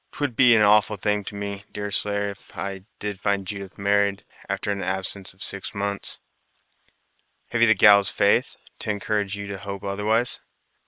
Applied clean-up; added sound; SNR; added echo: neural separator model SepFormer WHAM!.